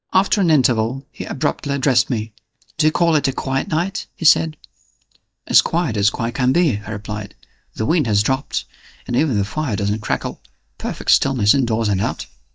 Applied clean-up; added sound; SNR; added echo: neural mask model DeepFilterNet 3.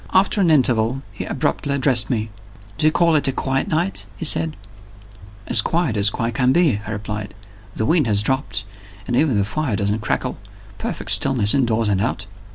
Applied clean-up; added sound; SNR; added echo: none; none; none; none.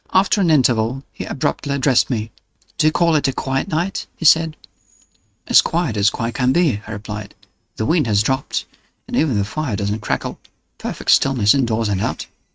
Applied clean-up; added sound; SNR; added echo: neural mask model RNNoise.